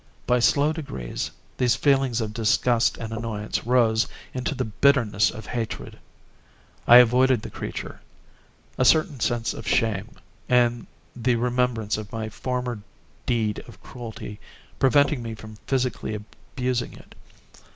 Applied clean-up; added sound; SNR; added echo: none; Knock; 19 dB; none.